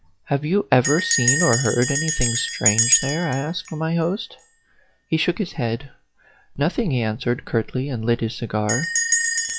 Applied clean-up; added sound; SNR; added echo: classical method log-MMSE.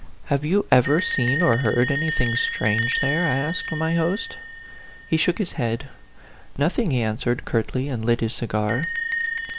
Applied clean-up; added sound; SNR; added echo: none; Bell; 2 dB; none.